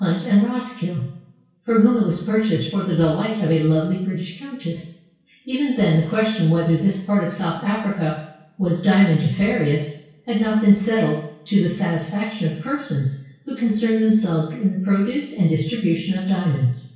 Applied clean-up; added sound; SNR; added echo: none; none; none; reverberation time 0.6 s.